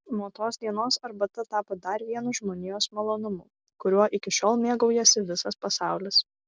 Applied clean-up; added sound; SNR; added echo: none; none; none; none.